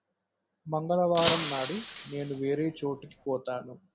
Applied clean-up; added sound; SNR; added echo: none; Shatter; 0 dB; none.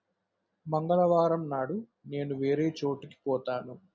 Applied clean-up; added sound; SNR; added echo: none; none; none; none.